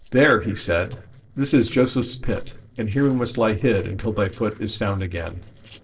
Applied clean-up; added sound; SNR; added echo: neural separator model SepFormer DNS4.